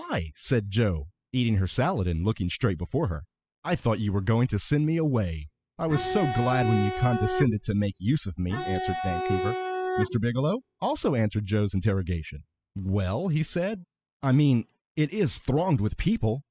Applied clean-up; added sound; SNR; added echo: classical method spectral subtraction.